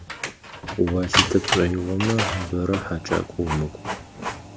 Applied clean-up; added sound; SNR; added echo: none; Printer; 3 dB; none.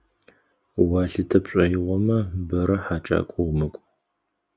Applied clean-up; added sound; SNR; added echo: none; none; none; none.